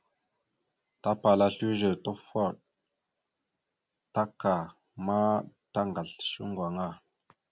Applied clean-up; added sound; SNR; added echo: none; none; none; none.